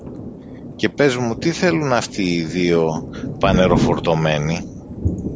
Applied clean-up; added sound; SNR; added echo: none; Thunder; 6 dB; none.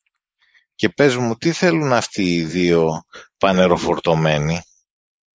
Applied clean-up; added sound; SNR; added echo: neural mask model Resemble Enhance denoiser.